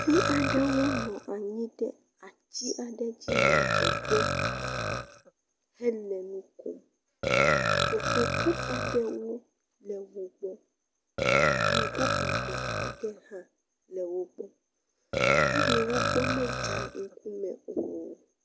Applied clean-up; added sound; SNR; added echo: none; Burping, eructation; -3 dB; none.